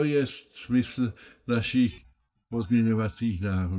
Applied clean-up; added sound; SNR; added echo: neural mask model DeepFilterNet 3.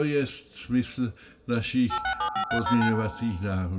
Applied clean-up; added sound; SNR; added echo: none; Telephone; 6 dB; reverberation time 0.2 s.